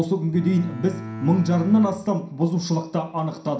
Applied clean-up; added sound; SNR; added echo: none; Bowed string instrument; 12 dB; reverberation time 0.5 s.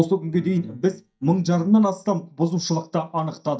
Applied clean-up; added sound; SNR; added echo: neural mask model DeepFilterNet 3.